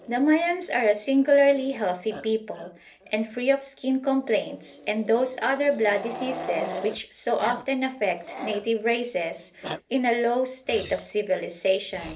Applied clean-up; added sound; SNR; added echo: none; Growling; 15 dB; reverberation time 0.3 s.